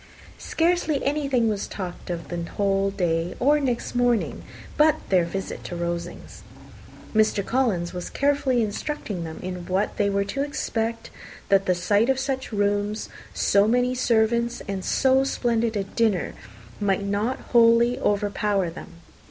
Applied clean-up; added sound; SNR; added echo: none; Engine starting / Motorcycle; 20 dB; none.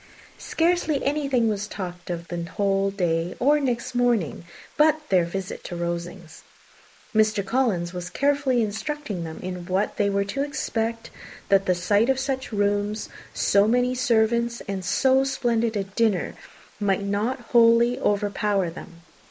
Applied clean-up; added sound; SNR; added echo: neural mask model Resemble Enhance denoiser.